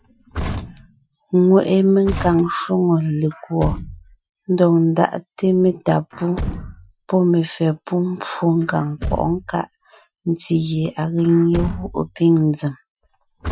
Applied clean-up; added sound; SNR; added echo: classical method Wiener filter.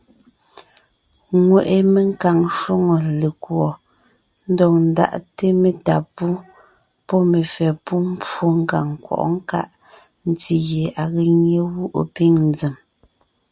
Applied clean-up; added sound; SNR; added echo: none; none; none; none.